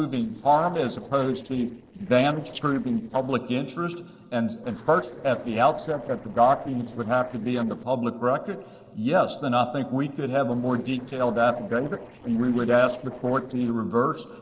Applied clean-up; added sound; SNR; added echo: neural separator model SepFormer DNS4.